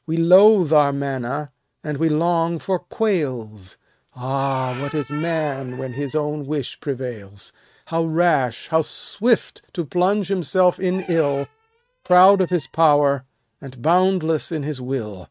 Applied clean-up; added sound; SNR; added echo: neural mask model RNNoise.